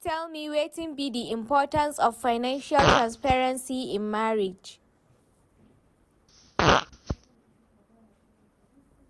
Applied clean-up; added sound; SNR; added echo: none; Fart; -2 dB; none.